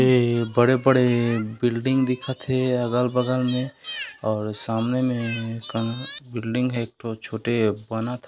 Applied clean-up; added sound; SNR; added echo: none; none; none; none.